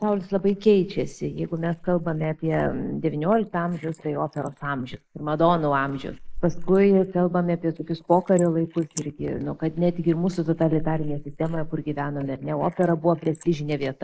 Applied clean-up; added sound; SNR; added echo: neural mask model Resemble Enhance denoiser.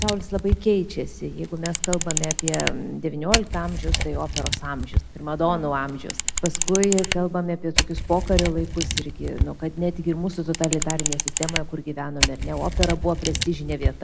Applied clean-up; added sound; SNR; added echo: none; Camera; 1 dB; none.